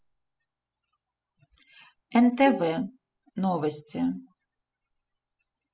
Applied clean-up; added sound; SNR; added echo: classical method spectral subtraction.